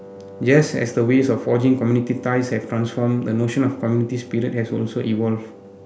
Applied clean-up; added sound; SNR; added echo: none; Wind instrument, woodwind instrument; 20 dB; none.